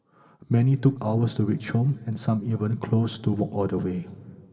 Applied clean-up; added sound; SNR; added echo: none; none; none; reverberation time 1.6 s.